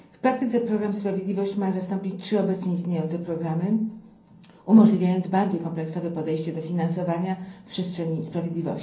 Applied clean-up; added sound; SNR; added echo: none; none; none; reverberation time 0.6 s.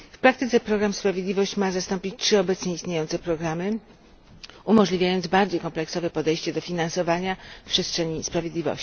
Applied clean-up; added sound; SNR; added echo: none; none; none; none.